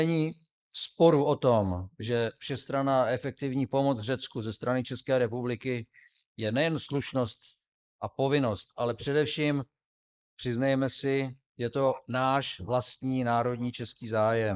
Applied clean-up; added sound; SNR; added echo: neural mask model Resemble Enhance denoiser.